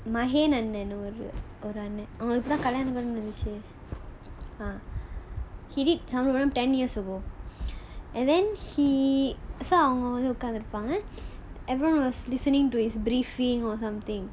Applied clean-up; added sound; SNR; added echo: none; none; none; none.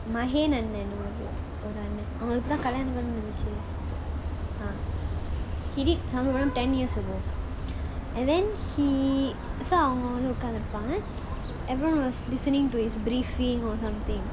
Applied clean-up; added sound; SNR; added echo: none; Vehicle horn, car horn, honking; 4 dB; none.